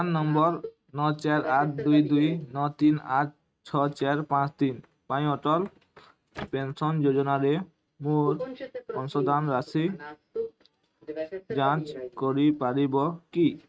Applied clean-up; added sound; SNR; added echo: neural mask model RNNoise.